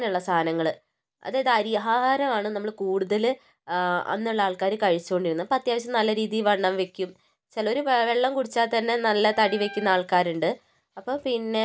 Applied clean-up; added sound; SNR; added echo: none; Wind instrument, woodwind instrument; 17 dB; none.